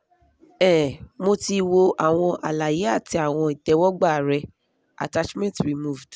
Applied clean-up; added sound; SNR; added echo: none; none; none; none.